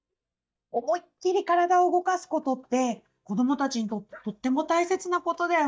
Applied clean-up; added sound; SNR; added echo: neural mask model DeepFilterNet 3.